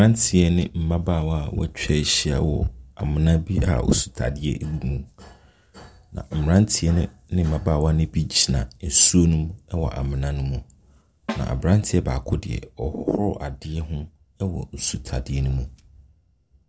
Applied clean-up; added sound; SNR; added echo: none; Snare drum; 15 dB; none.